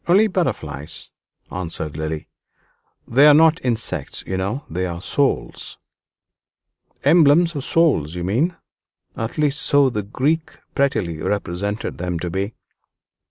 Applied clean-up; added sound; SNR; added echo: none; none; none; none.